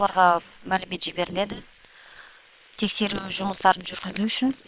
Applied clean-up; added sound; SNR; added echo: neural separator model SepFormer WHAM!.